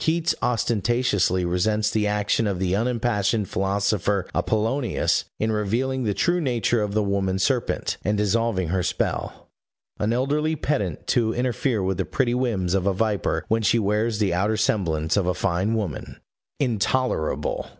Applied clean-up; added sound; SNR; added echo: none; none; none; none.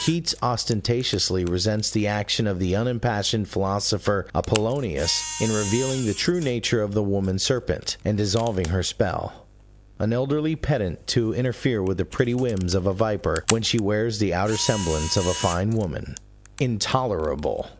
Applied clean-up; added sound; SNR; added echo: none; Camera; 14 dB; none.